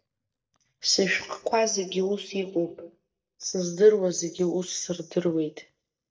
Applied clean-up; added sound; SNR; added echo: neural mask model DeepFilterNet 3.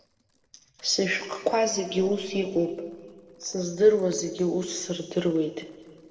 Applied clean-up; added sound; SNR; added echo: neural separator model SepFormer DNS4.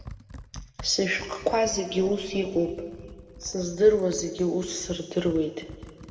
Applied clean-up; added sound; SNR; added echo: none; Computer keyboard; 18 dB; reverberation time 1.8 s.